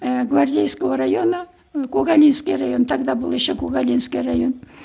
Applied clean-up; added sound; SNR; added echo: none; none; none; none.